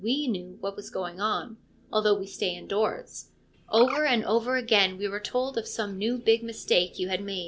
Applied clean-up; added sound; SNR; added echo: none; Bird; 18 dB; none.